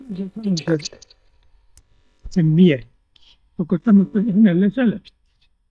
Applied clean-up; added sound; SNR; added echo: neural mask model DeepFilterNet 3.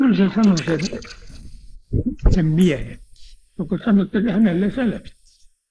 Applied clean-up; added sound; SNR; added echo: neural mask model Resemble Enhance denoiser.